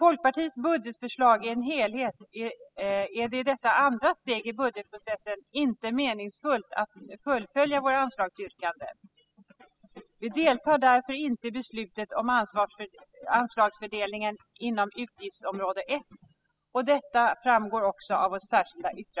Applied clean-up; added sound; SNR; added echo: classical method spectral subtraction.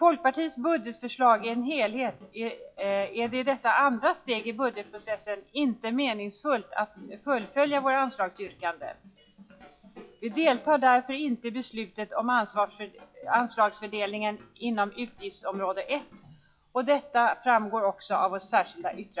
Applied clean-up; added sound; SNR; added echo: classical method log-MMSE.